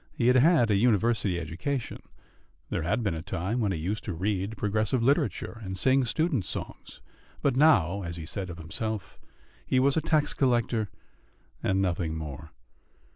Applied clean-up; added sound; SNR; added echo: none; none; none; none.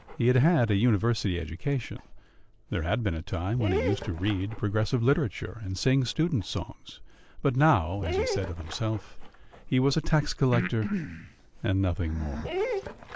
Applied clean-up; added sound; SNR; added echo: none; Breathing + Dog; 10 dB; none.